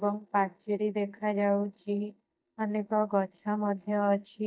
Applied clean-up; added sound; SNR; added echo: neural mask model DeepFilterNet 3.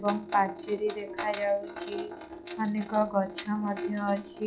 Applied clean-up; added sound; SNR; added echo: classical method log-MMSE.